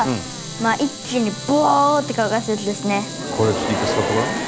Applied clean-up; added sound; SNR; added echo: none; Organ + Camera; 12 dB; none.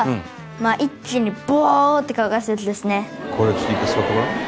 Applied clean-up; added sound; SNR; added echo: none; none; none; none.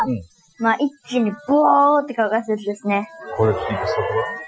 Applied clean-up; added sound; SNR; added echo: classical method Wiener filter.